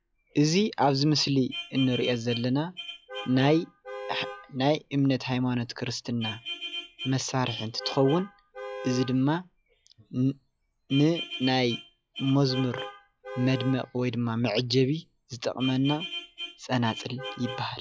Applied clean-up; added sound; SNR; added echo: classical method log-MMSE.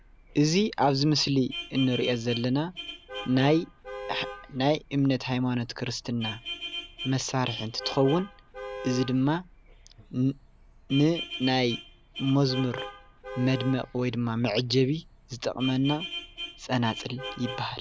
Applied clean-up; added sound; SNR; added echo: none; Vehicle horn, car horn, honking; 13 dB; none.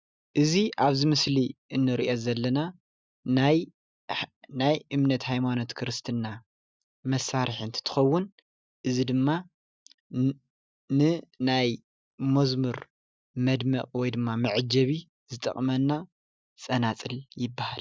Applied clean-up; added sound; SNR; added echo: none; none; none; none.